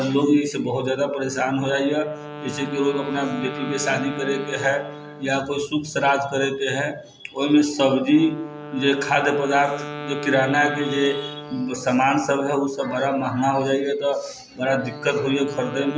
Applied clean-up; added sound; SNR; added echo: none; Wind instrument, woodwind instrument; 13 dB; none.